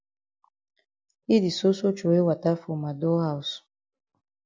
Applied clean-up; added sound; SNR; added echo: none; none; none; none.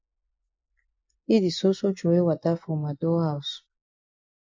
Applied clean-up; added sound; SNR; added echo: neural mask model Resemble Enhance denoiser.